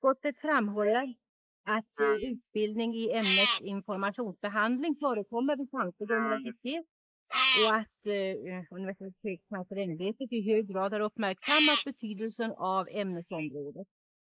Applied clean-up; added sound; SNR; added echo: neural mask model Resemble Enhance denoiser.